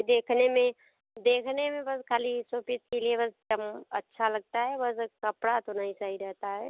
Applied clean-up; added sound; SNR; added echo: none; none; none; none.